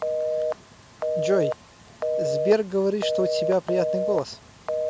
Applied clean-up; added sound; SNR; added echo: none; Telephone; 0 dB; none.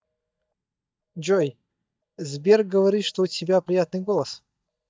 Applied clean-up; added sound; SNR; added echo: neural mask model DeepFilterNet 3.